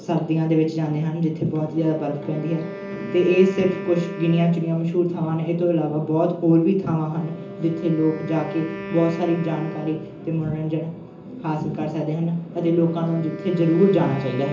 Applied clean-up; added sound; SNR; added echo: none; Wind instrument, woodwind instrument; 14 dB; reverberation time 0.6 s.